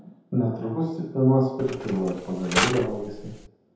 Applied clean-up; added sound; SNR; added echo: none; Mechanisms; 5 dB; reverberation time 0.8 s.